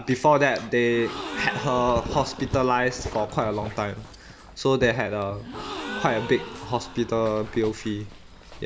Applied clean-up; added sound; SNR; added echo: none; Gasp + Dog; 11 dB; none.